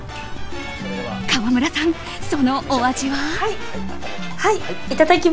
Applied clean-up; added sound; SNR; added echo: none; Drip; 7 dB; none.